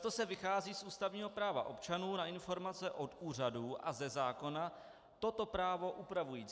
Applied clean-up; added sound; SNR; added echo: none; none; none; none.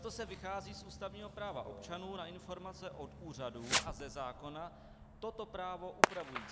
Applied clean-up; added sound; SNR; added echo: none; Fireworks; -3 dB; none.